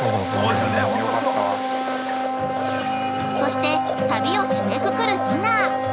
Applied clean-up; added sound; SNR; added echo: none; Domestic sounds, home sounds; -2 dB; none.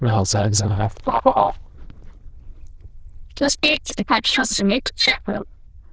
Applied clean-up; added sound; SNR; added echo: neural diffusion model UNIVERSE++.